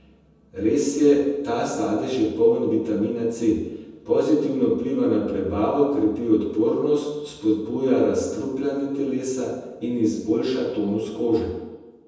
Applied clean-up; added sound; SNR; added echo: none; none; none; reverberation time 1.1 s.